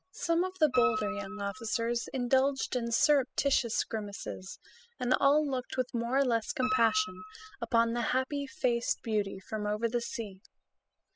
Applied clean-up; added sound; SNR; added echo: classical method spectral subtraction.